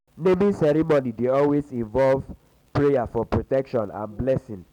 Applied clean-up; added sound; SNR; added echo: none; none; none; none.